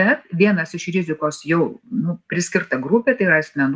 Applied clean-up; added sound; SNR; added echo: none; none; none; none.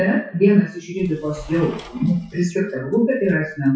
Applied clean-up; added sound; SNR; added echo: classical method WPE with log-MMSE.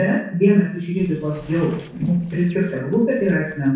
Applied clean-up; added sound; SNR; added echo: neural separator model SepFormer DNS4.